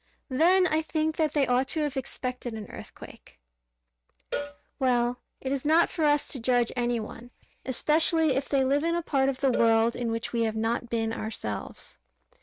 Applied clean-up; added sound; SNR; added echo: neural mask model RNNoise.